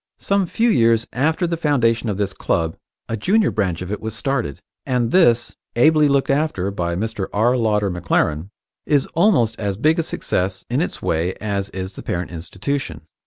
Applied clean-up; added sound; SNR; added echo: none; none; none; none.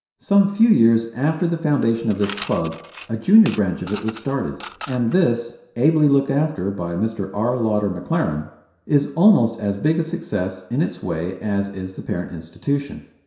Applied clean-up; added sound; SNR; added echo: none; Coin (dropping) / Mechanisms; 17 dB; reverberation time 0.7 s.